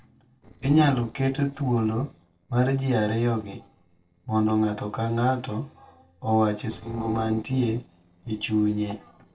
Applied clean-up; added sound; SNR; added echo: neural separator model SepFormer DNS4.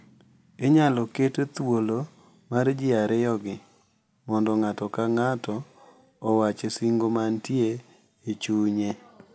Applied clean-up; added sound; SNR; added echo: none; none; none; none.